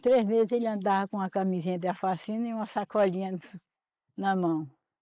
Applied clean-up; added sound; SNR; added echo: neural mask model Resemble Enhance denoiser.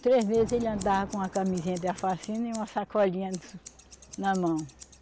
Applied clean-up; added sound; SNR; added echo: none; Scissors + Thunder; 17 dB; none.